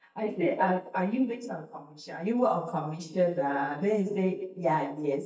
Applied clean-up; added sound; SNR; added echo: neural mask model DeepFilterNet 3.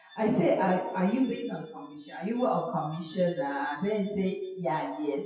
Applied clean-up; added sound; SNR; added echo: classical method WPE with log-MMSE.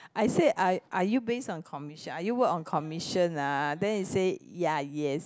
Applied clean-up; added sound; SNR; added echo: none; none; none; none.